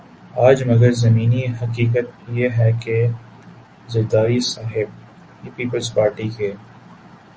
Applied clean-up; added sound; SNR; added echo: none; none; none; none.